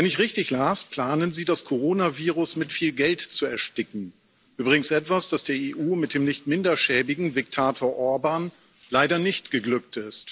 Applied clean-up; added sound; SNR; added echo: none; none; none; none.